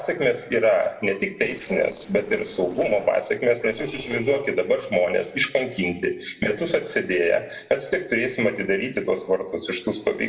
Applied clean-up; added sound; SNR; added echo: neural separator model SepFormer DNS4.